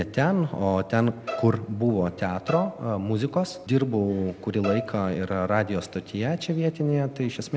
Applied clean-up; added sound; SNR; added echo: none; Bowed string instrument; 11 dB; none.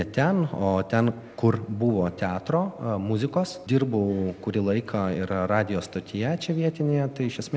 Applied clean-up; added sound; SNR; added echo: none; none; none; none.